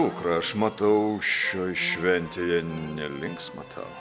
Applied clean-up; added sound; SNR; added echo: none; none; none; none.